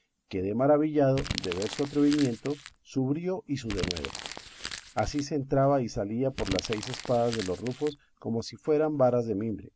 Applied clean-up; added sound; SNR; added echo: none; Crumpling, crinkling; 10 dB; none.